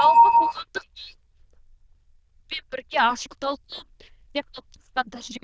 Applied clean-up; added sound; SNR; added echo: neural diffusion model UNIVERSE++.